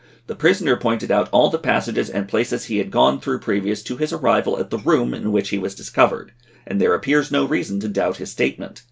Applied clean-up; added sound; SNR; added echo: none; none; none; none.